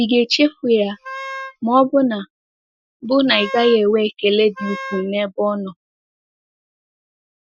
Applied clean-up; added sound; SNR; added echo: classical method Wiener filter.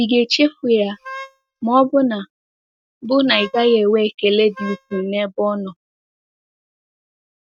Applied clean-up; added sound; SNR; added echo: neural mask model RNNoise.